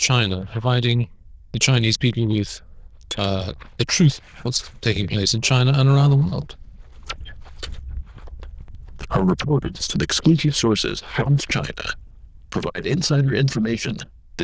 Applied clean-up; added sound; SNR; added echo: neural diffusion model UNIVERSE++.